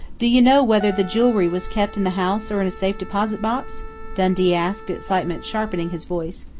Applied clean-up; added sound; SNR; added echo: none; Piano + Wind instrument, woodwind instrument; 19 dB; none.